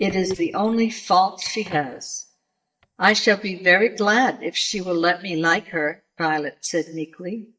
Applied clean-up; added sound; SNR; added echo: neural mask model DeepFilterNet 3.